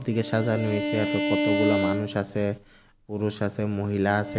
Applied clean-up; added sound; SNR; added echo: none; Bowed string instrument; 3 dB; none.